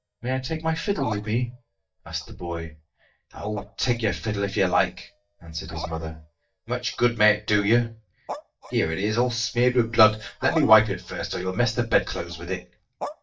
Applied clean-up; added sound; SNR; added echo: neural mask model DeepFilterNet 3.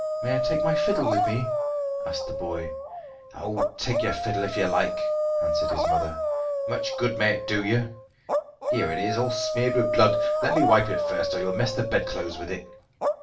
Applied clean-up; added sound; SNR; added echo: none; Dog; -1 dB; reverberation time 0.3 s.